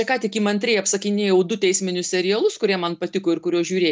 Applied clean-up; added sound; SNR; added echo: none; none; none; none.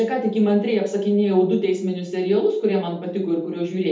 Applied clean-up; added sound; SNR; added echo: none; none; none; reverberation time 0.6 s.